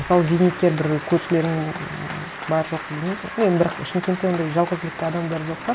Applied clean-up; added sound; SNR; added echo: none; Applause; 12 dB; none.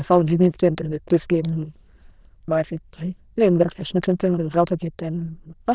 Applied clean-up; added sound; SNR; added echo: neural diffusion model UNIVERSE++.